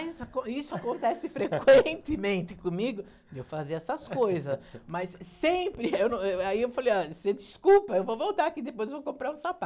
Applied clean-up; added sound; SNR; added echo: none; none; none; none.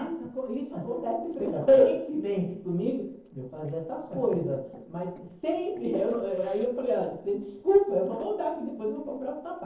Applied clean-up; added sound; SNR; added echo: neural separator model SepFormer DNS4.